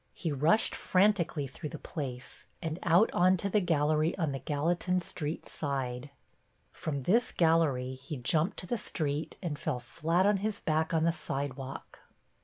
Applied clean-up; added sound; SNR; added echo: none; none; none; none.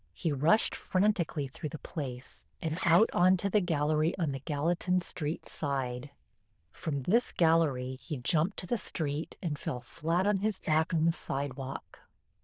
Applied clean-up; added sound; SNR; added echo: neural diffusion model UNIVERSE++.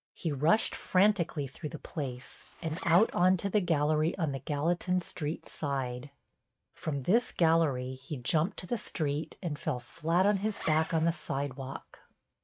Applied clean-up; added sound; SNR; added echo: neural mask model RNNoise.